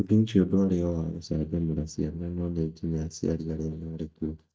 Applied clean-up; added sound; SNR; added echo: neural mask model DeepFilterNet 3.